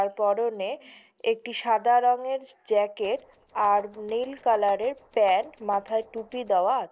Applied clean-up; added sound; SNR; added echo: neural separator model SepFormer DNS4.